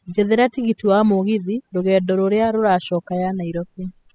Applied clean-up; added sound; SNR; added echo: classical method spectral subtraction.